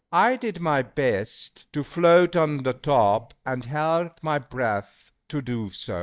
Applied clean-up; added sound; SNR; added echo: neural mask model DeepFilterNet 3.